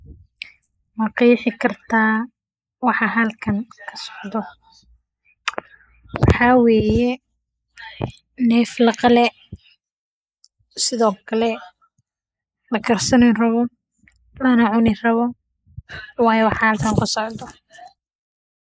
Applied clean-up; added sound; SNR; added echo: neural mask model Resemble Enhance denoiser.